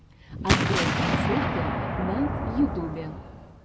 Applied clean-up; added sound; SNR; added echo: none; Explosion; -4 dB; none.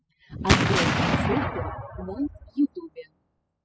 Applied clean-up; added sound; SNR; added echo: classical method spectral subtraction.